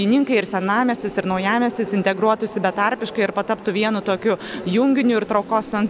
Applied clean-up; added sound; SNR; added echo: none; none; none; none.